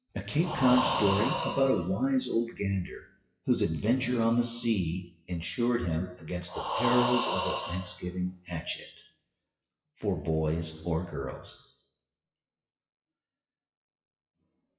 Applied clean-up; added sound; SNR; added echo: classical method WPE with log-MMSE.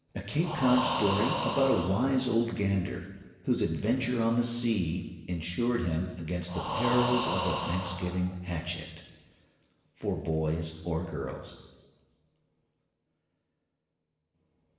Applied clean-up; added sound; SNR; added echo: none; Breathing; 4 dB; reverberation time 1.2 s.